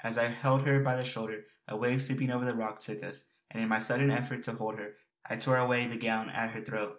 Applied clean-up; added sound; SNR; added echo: none; none; none; none.